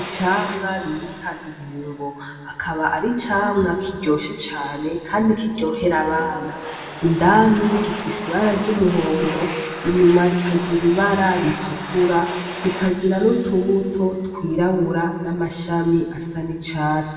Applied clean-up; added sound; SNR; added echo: none; Domestic sounds, home sounds; 15 dB; reverberation time 2.1 s.